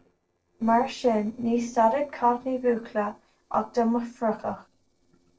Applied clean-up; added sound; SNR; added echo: neural separator model SepFormer DNS4.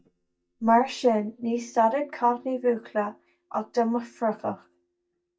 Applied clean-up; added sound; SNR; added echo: neural mask model DeepFilterNet 3.